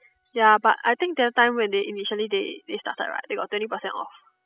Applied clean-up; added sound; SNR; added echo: classical method spectral subtraction.